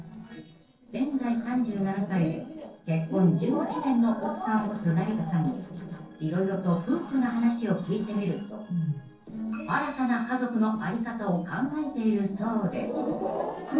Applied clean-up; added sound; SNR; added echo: neural separator model SepFormer DNS4.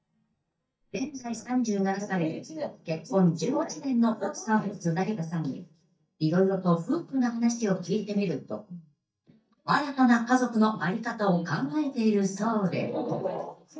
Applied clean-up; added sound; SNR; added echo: neural mask model DeepFilterNet 3.